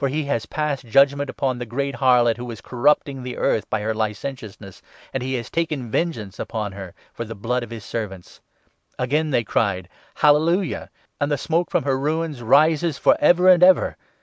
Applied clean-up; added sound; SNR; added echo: none; none; none; none.